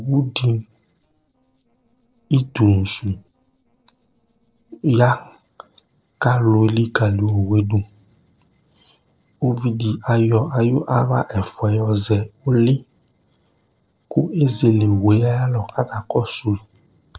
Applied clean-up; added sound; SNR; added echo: neural separator model SepFormer DNS4.